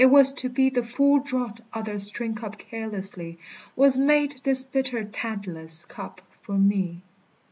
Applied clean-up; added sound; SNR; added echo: none; none; none; none.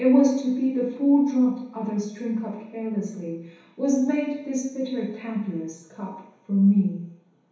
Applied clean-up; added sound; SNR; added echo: none; none; none; reverberation time 2.2 s.